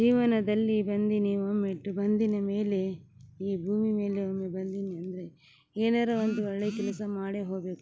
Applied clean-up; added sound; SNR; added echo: none; none; none; none.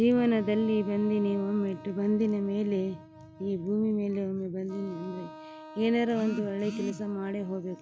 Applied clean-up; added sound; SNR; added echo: none; Wind instrument, woodwind instrument; 19 dB; none.